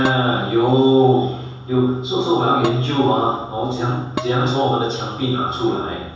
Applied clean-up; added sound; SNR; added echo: none; Dishes, pots, and pans; 15 dB; reverberation time 0.7 s.